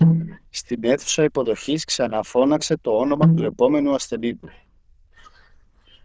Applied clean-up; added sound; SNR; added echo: neural diffusion model UNIVERSE++.